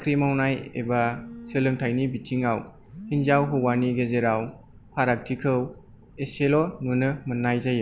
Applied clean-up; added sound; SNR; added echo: none; Telephone; 19 dB; none.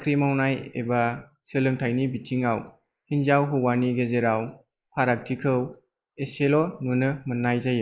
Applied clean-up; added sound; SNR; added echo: neural mask model Resemble Enhance denoiser.